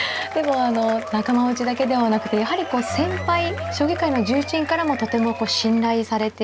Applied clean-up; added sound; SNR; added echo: none; Bass guitar + Applause / Crowd / Cheering; 10 dB; none.